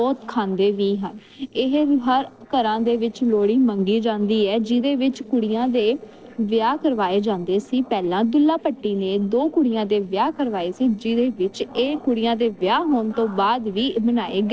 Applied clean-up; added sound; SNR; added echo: neural separator model SepFormer DNS4.